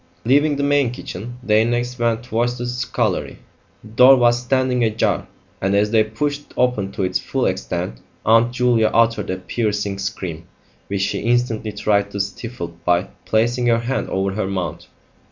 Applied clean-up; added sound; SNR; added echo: none; none; none; none.